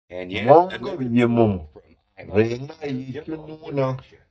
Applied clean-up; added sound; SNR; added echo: neural mask model DeepFilterNet 3.